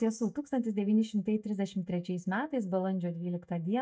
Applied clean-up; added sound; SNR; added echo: neural mask model DeepFilterNet 3.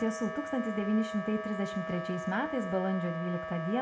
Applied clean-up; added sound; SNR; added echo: none; Wind instrument, woodwind instrument; 7 dB; reverberation time 0.5 s.